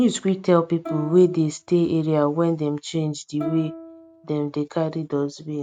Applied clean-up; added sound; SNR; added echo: neural mask model RNNoise.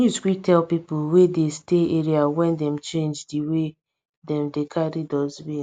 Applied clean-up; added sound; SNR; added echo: none; none; none; none.